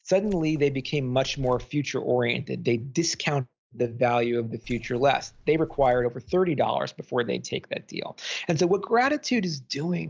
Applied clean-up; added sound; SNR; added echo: neural mask model DeepFilterNet 3.